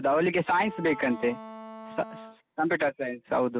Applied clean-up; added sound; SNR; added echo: none; Wind instrument, woodwind instrument; 15 dB; none.